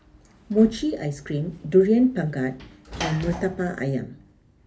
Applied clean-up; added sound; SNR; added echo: none; Sliding door / Slam; 16 dB; reverberation time 0.3 s.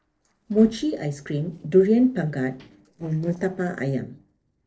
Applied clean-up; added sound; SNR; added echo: neural separator model SepFormer DNS4.